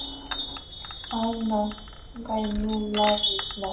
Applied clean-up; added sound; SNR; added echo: none; Chime; 0 dB; reverberation time 0.4 s.